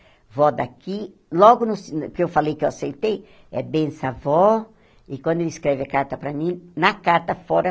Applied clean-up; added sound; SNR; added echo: none; none; none; none.